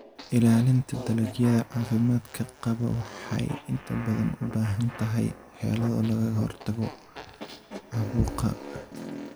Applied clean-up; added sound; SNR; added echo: none; Fart; 15 dB; none.